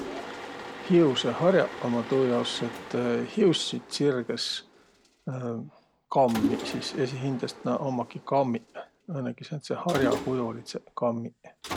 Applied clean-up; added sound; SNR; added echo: none; Mechanisms; 11 dB; none.